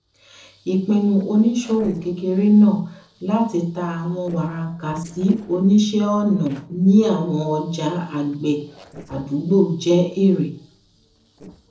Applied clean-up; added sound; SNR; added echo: neural separator model SepFormer DNS4.